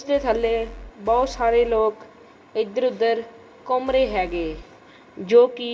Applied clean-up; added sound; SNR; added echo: none; Bass drum / Keyboard (musical); 16 dB; reverberation time 1.2 s.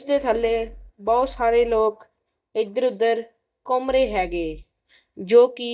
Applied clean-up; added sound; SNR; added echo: neural mask model DeepFilterNet 3.